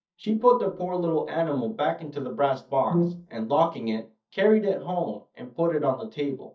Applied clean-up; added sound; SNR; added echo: neural mask model DeepFilterNet 3.